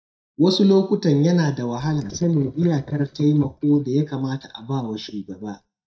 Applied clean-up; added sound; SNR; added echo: neural mask model DeepFilterNet 3.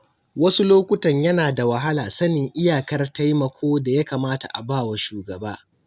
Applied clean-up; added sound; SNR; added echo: none; none; none; none.